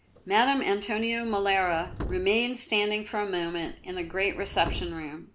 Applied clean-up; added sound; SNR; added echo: none; Subway, metro, underground; 13 dB; none.